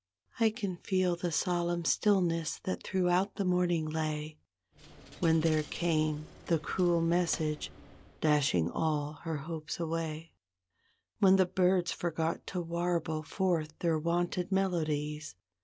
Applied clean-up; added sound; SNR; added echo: none; Coin (dropping); 18 dB; none.